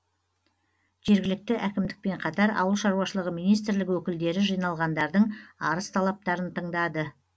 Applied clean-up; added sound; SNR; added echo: none; none; none; none.